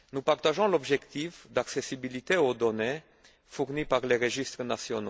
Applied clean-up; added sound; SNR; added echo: none; none; none; none.